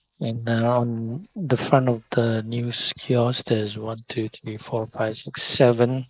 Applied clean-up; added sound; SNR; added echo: neural mask model Resemble Enhance denoiser.